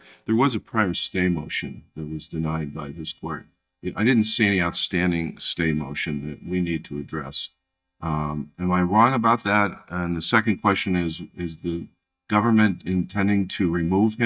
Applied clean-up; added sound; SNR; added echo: neural mask model DeepFilterNet 3.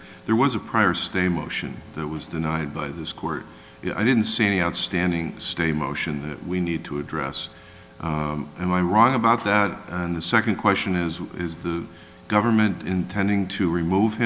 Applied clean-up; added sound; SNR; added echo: none; none; none; none.